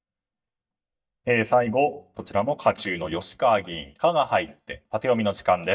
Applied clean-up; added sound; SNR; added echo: neural mask model DeepFilterNet 3.